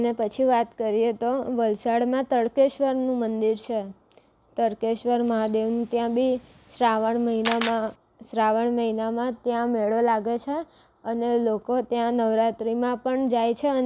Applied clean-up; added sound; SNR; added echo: none; Camera; 12 dB; none.